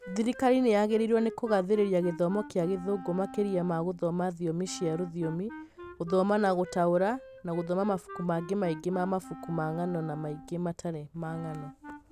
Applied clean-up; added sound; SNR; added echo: none; Wind instrument, woodwind instrument; 16 dB; none.